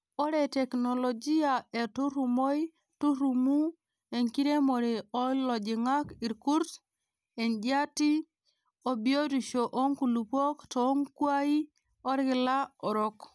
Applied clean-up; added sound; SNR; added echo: none; none; none; none.